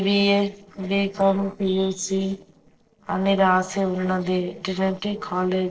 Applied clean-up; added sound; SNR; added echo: neural separator model SepFormer DNS4.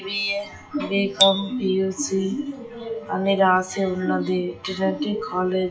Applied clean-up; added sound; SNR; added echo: classical method WPE with log-MMSE.